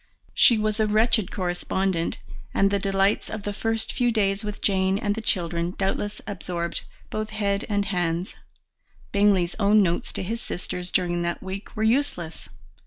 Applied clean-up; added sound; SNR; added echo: none; none; none; none.